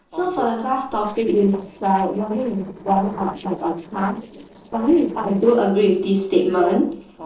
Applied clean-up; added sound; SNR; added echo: neural separator model SepFormer DNS4.